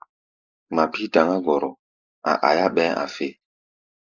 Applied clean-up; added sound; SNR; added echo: neural mask model Resemble Enhance denoiser.